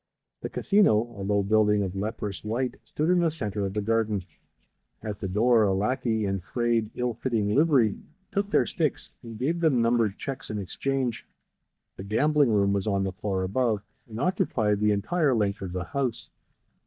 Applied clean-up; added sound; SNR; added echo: neural mask model DeepFilterNet 3.